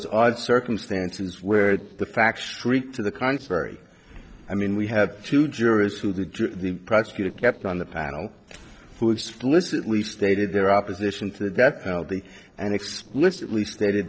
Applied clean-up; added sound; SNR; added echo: neural separator model SepFormer DNS4.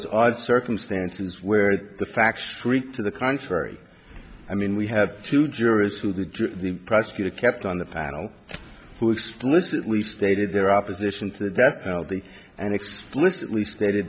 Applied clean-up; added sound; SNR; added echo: none; none; none; none.